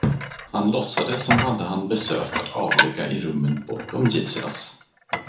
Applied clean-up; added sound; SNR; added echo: none; Dishes, pots, and pans; 4 dB; reverberation time 0.7 s.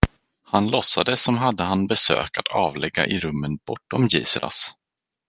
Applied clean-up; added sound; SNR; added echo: none; none; none; none.